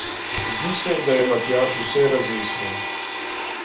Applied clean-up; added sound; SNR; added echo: none; Domestic sounds, home sounds; 4 dB; reverberation time 0.3 s.